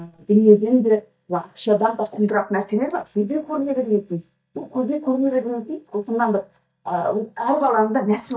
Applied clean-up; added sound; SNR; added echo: neural mask model DeepFilterNet 3.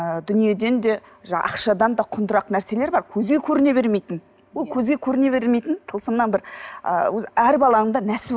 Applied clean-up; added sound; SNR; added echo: none; none; none; none.